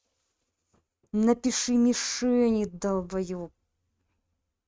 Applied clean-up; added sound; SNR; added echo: neural mask model RNNoise.